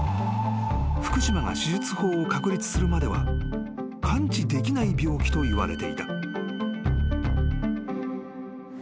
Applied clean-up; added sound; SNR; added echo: none; Wind instrument, woodwind instrument; 18 dB; none.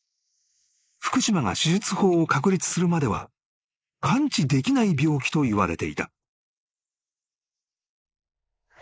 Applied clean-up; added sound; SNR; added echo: neural mask model Resemble Enhance denoiser.